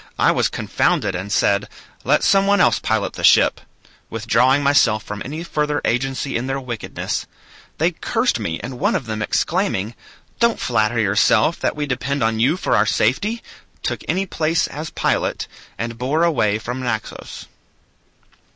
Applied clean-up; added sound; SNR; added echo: none; none; none; none.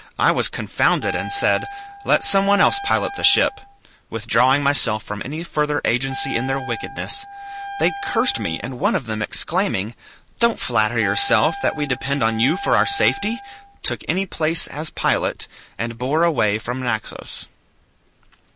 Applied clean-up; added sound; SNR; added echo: none; Wind instrument, woodwind instrument; 11 dB; none.